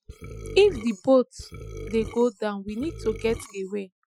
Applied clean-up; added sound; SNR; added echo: classical method Wiener filter.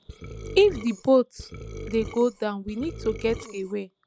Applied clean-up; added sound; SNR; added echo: none; Burping, eructation; 13 dB; none.